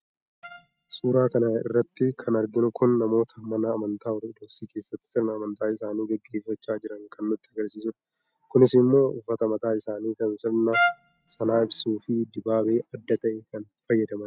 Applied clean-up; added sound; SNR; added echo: neural mask model RNNoise.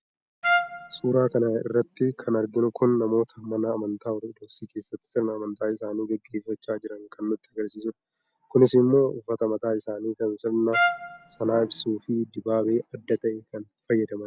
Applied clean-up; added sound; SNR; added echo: none; Trumpet; 2 dB; none.